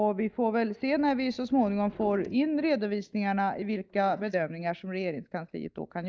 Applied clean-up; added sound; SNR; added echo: neural mask model DeepFilterNet 3.